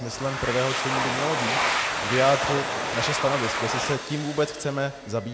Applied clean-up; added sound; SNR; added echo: none; Domestic sounds, home sounds; 1 dB; none.